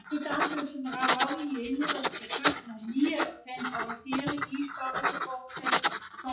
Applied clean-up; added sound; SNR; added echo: classical method WPE with log-MMSE.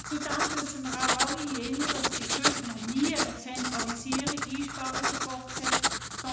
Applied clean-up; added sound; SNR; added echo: none; Writing; -3 dB; reverberation time 0.9 s.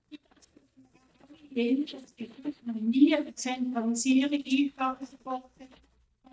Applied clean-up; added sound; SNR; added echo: neural mask model DeepFilterNet 3.